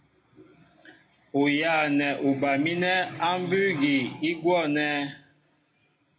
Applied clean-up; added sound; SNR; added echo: none; none; none; reverberation time 0.2 s.